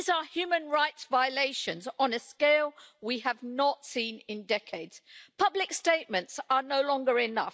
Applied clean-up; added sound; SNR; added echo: none; none; none; none.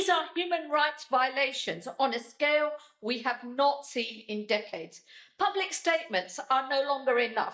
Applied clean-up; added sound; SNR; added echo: neural mask model DeepFilterNet 3.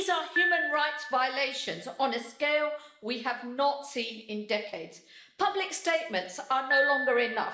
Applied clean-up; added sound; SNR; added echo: none; Piano; 6 dB; reverberation time 0.7 s.